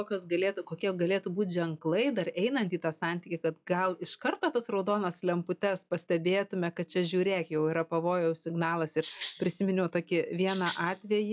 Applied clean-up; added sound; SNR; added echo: classical method log-MMSE.